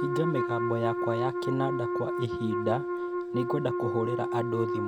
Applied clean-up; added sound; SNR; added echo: none; Wind instrument, woodwind instrument; -1 dB; none.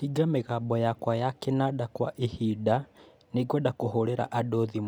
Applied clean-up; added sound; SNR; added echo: none; none; none; none.